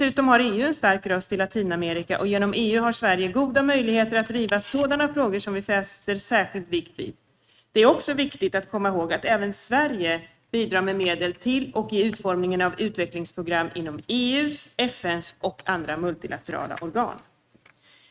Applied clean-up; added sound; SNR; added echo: neural mask model RNNoise.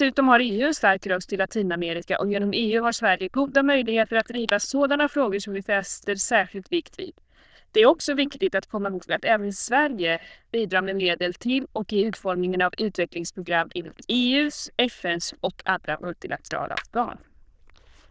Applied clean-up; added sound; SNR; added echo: neural diffusion model UNIVERSE++.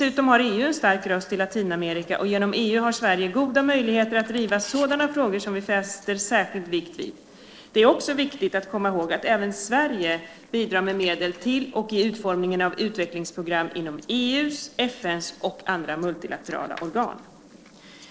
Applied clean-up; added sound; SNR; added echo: neural separator model SepFormer DNS4.